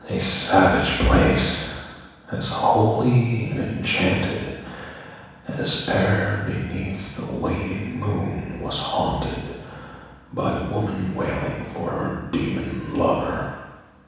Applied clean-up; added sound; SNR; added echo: none; none; none; reverberation time 1.1 s.